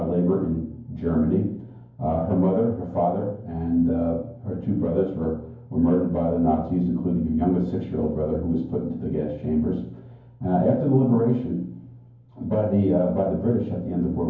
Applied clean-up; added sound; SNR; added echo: none; none; none; reverberation time 0.9 s.